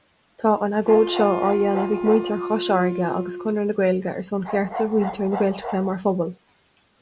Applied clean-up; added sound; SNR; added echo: none; Bark + Wind instrument, woodwind instrument; 8 dB; none.